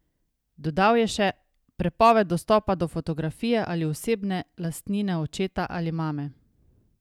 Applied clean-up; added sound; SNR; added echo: none; none; none; none.